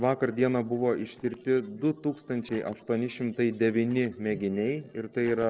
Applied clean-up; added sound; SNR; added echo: neural separator model SepFormer DNS4.